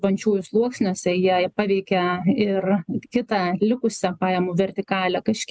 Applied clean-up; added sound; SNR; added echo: none; none; none; none.